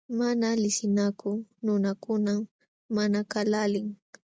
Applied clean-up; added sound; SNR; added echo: none; none; none; none.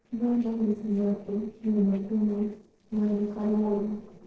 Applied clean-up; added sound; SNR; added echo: neural separator model SepFormer DNS4.